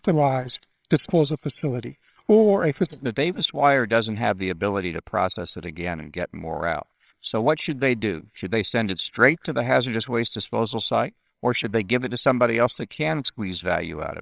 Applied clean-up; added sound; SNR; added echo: neural separator model SepFormer WHAMR!.